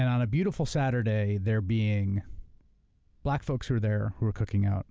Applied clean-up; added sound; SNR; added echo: none; none; none; none.